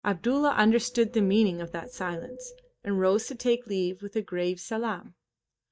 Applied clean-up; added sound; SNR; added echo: neural mask model DeepFilterNet 3.